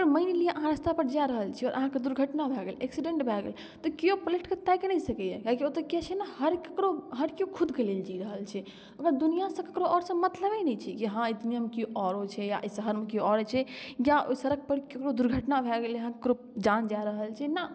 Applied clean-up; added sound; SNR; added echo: none; none; none; none.